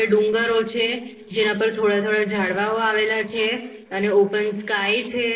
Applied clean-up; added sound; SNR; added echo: neural separator model SepFormer DNS4.